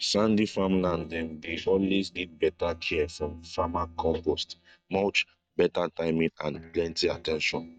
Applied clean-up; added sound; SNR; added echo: neural mask model DeepFilterNet 3.